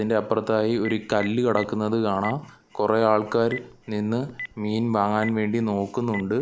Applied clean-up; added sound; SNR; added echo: none; Telephone; 18 dB; none.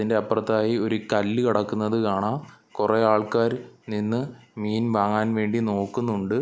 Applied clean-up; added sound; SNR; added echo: none; none; none; none.